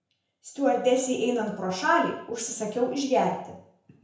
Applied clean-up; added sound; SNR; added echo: none; none; none; reverberation time 0.5 s.